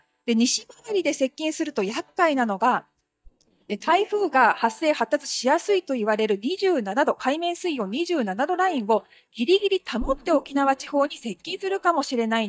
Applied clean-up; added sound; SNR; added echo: neural mask model DeepFilterNet 3.